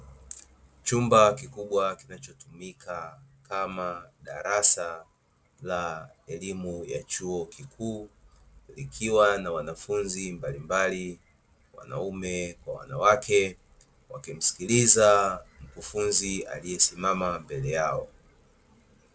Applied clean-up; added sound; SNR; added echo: none; none; none; none.